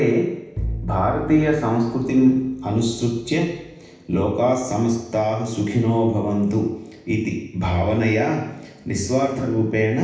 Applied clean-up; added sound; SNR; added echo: none; Bowed string instrument; 12 dB; reverberation time 0.9 s.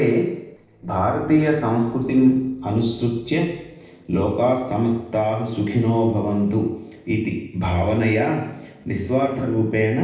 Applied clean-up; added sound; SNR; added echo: neural separator model SepFormer DNS4.